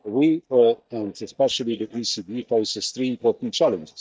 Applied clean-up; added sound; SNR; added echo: neural mask model DeepFilterNet 3.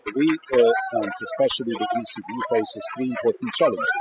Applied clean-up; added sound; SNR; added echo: classical method spectral subtraction.